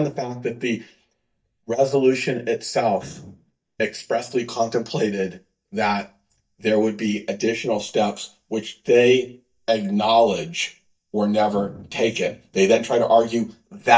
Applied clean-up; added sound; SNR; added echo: neural mask model DeepFilterNet 3.